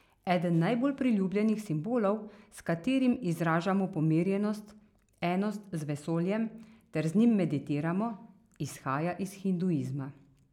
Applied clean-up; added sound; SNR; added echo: none; none; none; none.